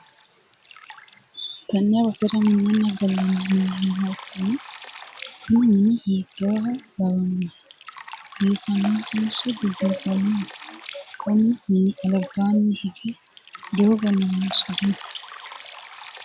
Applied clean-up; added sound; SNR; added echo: none; Drip; 15 dB; none.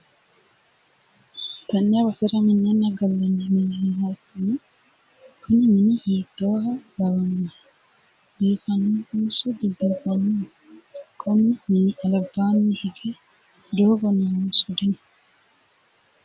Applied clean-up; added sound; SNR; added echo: none; none; none; none.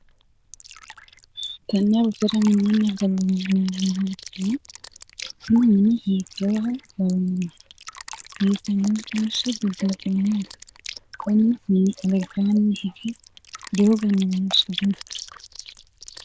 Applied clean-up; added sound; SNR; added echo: neural diffusion model UNIVERSE++.